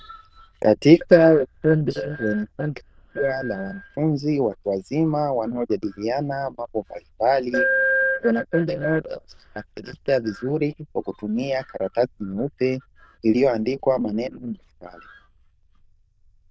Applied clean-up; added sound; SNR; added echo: neural diffusion model UNIVERSE++.